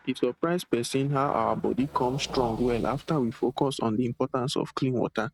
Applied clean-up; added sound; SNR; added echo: neural mask model RNNoise.